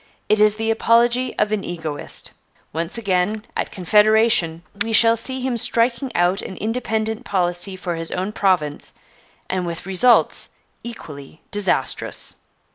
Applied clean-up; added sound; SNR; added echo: none; Camera; 15 dB; none.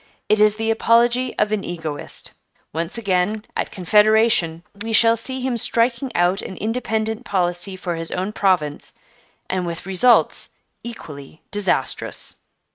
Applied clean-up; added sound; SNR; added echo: neural mask model RNNoise.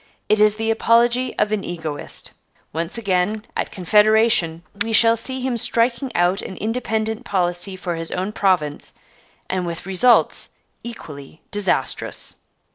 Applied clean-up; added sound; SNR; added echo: neural separator model SepFormer DNS4.